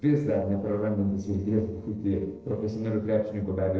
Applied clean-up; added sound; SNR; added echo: neural separator model SepFormer DNS4.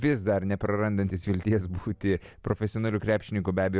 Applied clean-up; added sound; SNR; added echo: none; none; none; none.